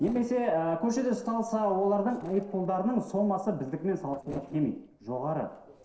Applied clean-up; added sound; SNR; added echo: neural separator model SepFormer DNS4.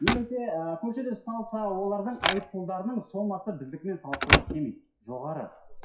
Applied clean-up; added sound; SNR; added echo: classical method WPE with log-MMSE.